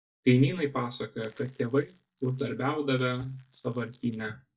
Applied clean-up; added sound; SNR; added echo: neural mask model DeepFilterNet 3.